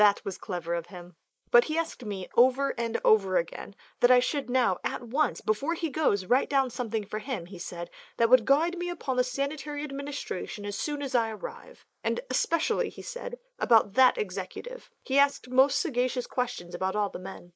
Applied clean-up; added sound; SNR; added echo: neural mask model Resemble Enhance denoiser.